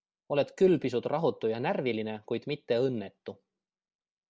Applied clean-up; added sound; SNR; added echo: none; none; none; none.